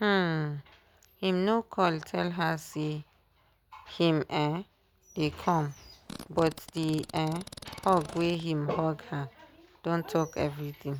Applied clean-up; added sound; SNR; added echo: none; Fart; 16 dB; none.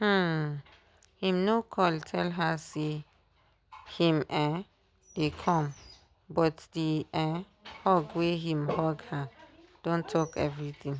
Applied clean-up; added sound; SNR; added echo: none; none; none; none.